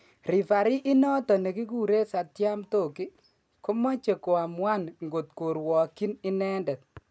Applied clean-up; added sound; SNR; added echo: none; none; none; none.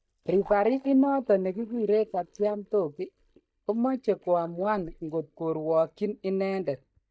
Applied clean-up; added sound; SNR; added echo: neural mask model DeepFilterNet 3.